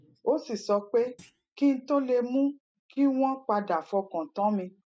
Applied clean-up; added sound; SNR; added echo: neural mask model RNNoise.